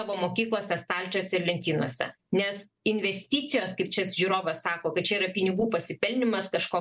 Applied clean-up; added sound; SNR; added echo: none; none; none; none.